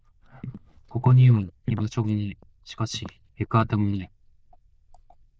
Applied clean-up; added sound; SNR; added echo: neural diffusion model UNIVERSE++.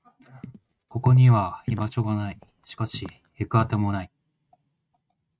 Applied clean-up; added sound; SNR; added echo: neural mask model RNNoise.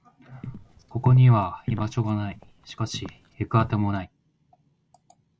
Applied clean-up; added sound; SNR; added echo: none; Walk, footsteps; 12 dB; none.